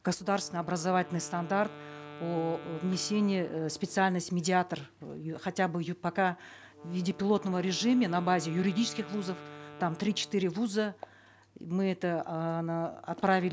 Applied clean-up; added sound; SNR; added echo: none; Wind instrument, woodwind instrument; 18 dB; none.